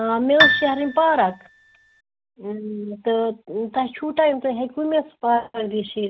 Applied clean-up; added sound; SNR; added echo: none; Piano; 0 dB; none.